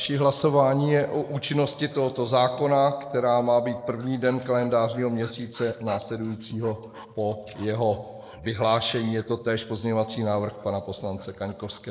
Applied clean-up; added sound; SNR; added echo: neural mask model Resemble Enhance denoiser.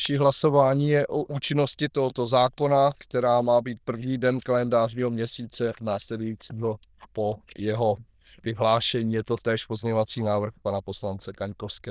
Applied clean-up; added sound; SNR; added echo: neural diffusion model UNIVERSE++.